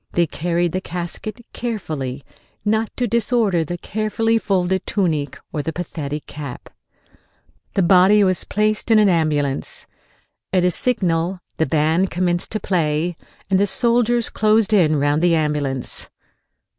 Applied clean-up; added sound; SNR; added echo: none; none; none; none.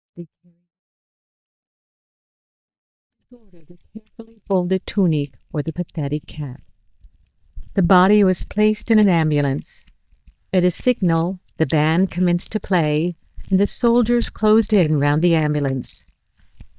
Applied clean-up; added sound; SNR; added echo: neural mask model DeepFilterNet 3.